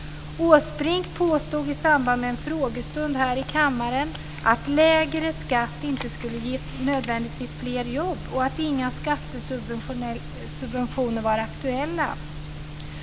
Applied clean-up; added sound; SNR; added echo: none; none; none; none.